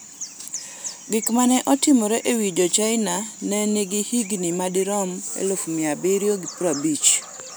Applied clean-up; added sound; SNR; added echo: none; none; none; none.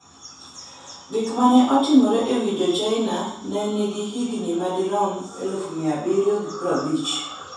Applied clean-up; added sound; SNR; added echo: none; none; none; reverberation time 0.7 s.